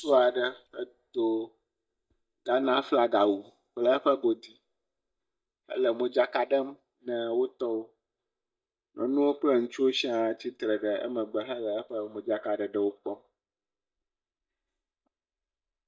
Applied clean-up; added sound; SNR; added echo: neural mask model DeepFilterNet 3.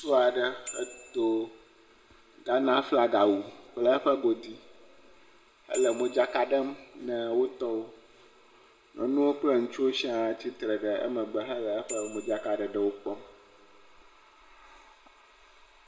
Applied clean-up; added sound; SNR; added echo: none; Bicycle bell; 20 dB; reverberation time 1.0 s.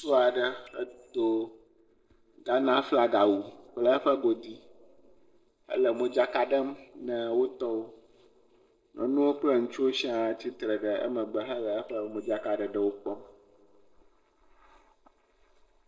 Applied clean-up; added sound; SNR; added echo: neural separator model SepFormer DNS4.